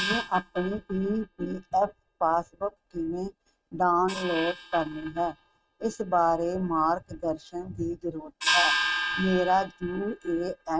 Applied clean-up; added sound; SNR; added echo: neural mask model RNNoise.